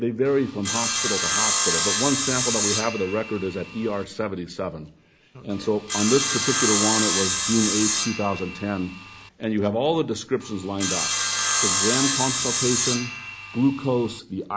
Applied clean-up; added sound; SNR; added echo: none; Sawing; -1 dB; none.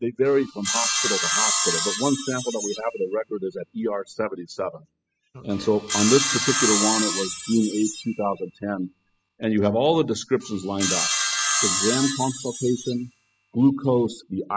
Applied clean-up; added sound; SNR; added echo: classical method spectral subtraction.